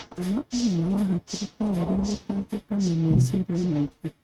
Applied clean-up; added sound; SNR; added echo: neural mask model RNNoise.